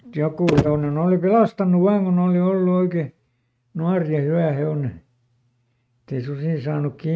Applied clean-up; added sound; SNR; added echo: neural mask model RNNoise.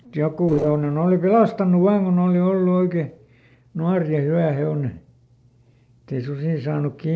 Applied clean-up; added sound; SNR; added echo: neural separator model SepFormer DNS4.